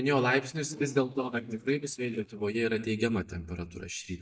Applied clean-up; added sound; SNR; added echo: neural mask model DeepFilterNet 3.